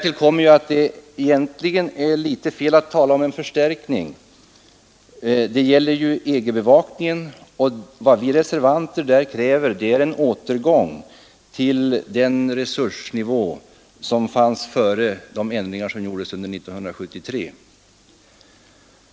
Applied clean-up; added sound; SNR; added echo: none; none; none; none.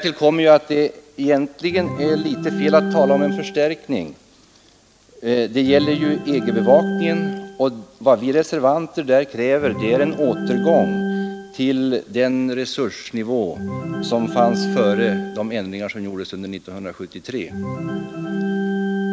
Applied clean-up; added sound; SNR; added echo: none; Organ; 6 dB; none.